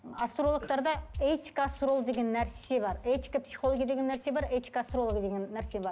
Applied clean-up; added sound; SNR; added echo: none; Drum kit; 13 dB; none.